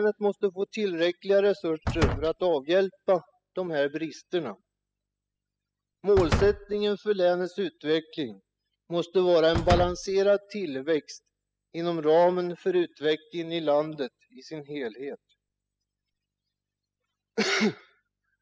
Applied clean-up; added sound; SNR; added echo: classical method spectral subtraction.